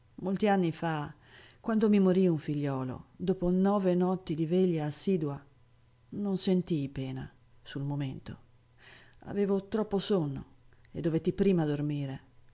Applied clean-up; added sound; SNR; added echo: none; none; none; none.